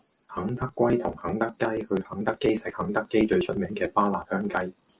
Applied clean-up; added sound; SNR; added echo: none; none; none; none.